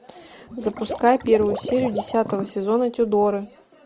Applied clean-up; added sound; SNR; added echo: none; Water / Liquid; 11 dB; none.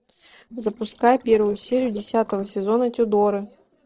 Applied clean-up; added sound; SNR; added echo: neural separator model SepFormer DNS4.